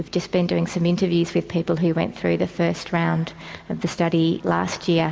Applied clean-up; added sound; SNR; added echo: none; none; none; none.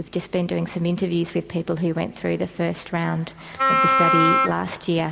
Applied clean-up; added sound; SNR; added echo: none; Wind instrument, woodwind instrument; -5 dB; none.